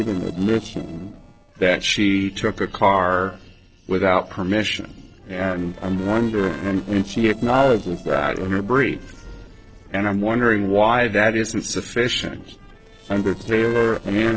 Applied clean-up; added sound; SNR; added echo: neural separator model SepFormer DNS4.